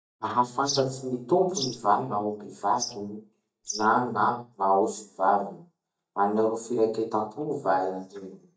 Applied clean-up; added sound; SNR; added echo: neural mask model DeepFilterNet 3.